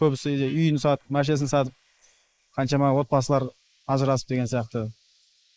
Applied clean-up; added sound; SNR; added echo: neural mask model Resemble Enhance denoiser.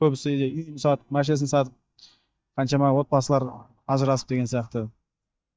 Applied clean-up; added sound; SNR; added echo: neural mask model DeepFilterNet 3.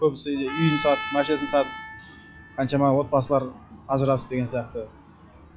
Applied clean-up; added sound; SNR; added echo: classical method log-MMSE.